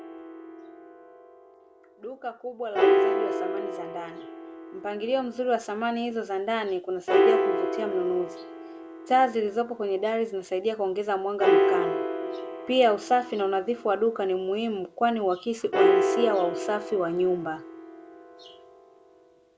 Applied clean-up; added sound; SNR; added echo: none; Piano; 1 dB; none.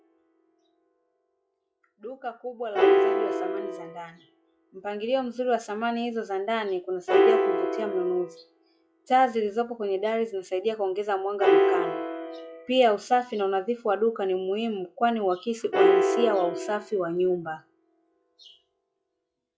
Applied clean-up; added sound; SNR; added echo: classical method log-MMSE.